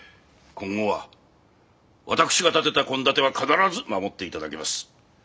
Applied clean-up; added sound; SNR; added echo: none; none; none; none.